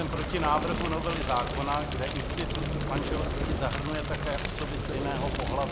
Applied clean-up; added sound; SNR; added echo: none; Fire; -2 dB; none.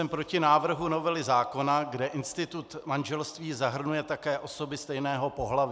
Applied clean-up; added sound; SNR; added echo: none; none; none; none.